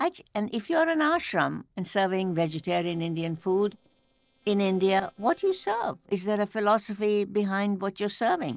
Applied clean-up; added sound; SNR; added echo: neural separator model SepFormer DNS4.